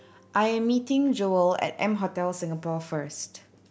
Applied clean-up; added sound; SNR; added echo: none; none; none; none.